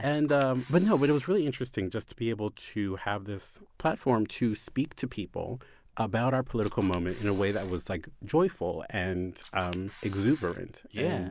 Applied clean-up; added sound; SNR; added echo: none; Camera; 18 dB; none.